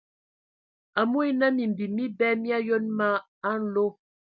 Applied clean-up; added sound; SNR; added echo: none; none; none; none.